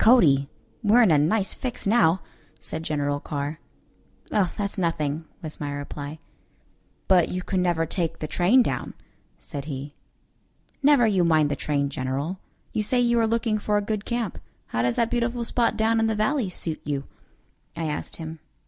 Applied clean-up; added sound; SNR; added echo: none; none; none; none.